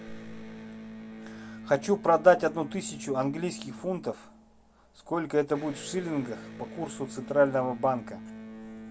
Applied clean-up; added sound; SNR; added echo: none; Electric guitar; 14 dB; none.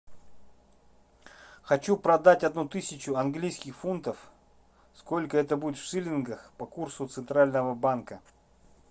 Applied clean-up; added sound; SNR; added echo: none; none; none; none.